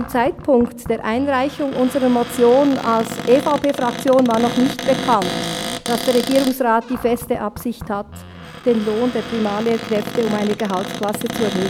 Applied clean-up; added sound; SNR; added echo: none; Cupboard open or close; 10 dB; none.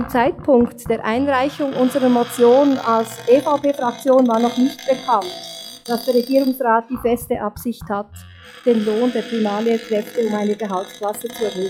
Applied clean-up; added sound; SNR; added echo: classical method log-MMSE.